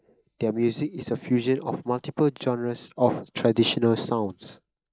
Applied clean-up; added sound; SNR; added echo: neural mask model Resemble Enhance denoiser.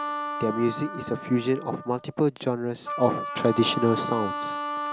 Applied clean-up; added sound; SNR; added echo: none; Wind instrument, woodwind instrument; 6 dB; none.